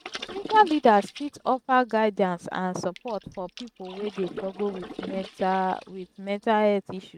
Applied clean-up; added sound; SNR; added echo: neural mask model RNNoise.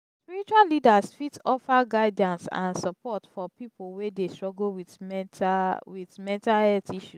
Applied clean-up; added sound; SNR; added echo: none; none; none; none.